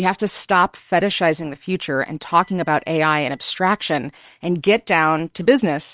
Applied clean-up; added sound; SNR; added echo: neural separator model SepFormer WHAM!.